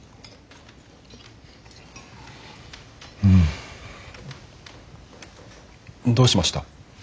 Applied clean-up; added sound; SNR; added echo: none; none; none; none.